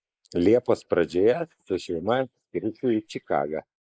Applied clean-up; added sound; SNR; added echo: neural mask model Resemble Enhance denoiser.